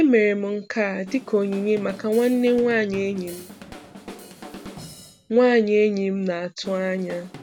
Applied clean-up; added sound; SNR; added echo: none; Drum kit; 20 dB; none.